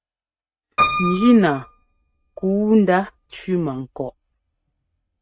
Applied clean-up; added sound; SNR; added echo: neural mask model RNNoise.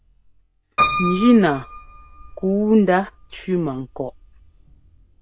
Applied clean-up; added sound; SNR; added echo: none; Piano; 8 dB; none.